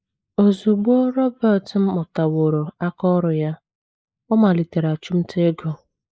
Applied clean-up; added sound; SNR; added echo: neural mask model Resemble Enhance denoiser.